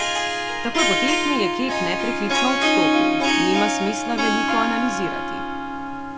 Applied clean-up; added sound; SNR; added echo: none; Harp; -5 dB; none.